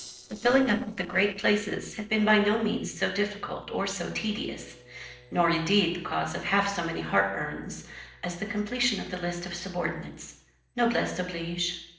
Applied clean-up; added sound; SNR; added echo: neural separator model SepFormer DNS4.